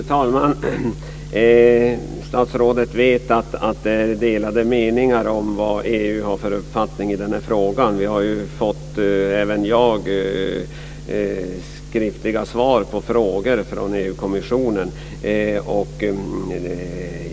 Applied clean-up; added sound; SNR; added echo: none; none; none; none.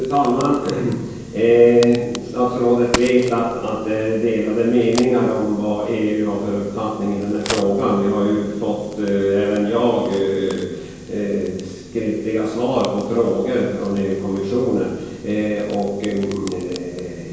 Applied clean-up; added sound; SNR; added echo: none; Crack; 17 dB; reverberation time 1.0 s.